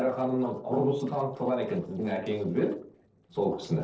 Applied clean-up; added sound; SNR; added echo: neural separator model SepFormer DNS4.